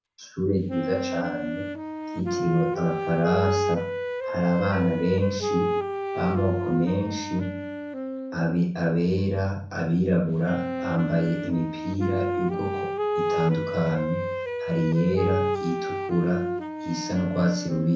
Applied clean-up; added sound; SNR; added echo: none; Wind instrument, woodwind instrument; 3 dB; reverberation time 0.5 s.